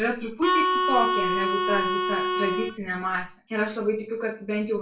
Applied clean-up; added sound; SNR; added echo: none; Harmonica; -4 dB; reverberation time 0.3 s.